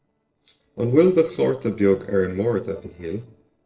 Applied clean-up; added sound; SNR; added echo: neural separator model SepFormer DNS4.